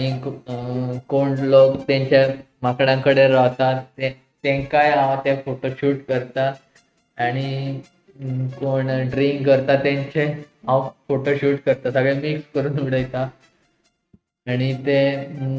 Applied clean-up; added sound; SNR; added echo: neural mask model RNNoise.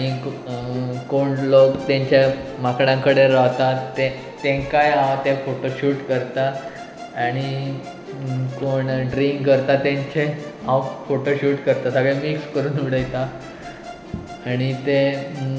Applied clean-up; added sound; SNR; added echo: none; Musical instrument; 18 dB; none.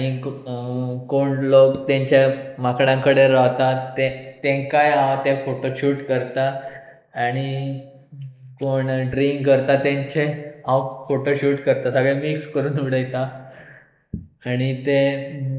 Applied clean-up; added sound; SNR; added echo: neural mask model Resemble Enhance denoiser.